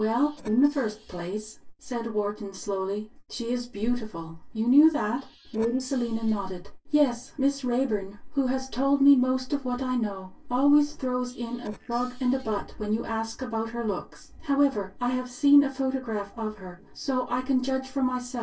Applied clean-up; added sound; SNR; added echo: neural separator model SepFormer DNS4.